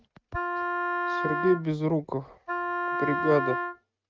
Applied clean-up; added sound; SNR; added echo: neural mask model RNNoise.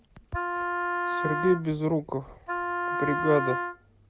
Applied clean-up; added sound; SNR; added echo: none; Wind instrument, woodwind instrument; 1 dB; none.